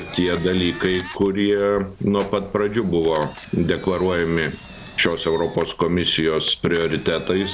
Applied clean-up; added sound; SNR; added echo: none; Engine; 18 dB; none.